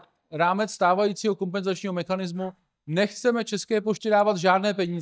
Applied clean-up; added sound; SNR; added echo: neural mask model DeepFilterNet 3.